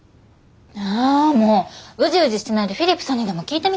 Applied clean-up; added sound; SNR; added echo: none; none; none; none.